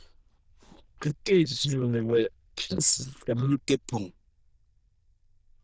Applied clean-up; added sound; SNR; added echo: neural diffusion model UNIVERSE++.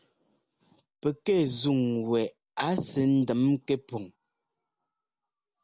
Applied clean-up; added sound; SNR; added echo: none; none; none; none.